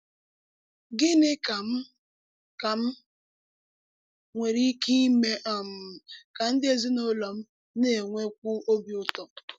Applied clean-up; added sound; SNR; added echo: none; none; none; none.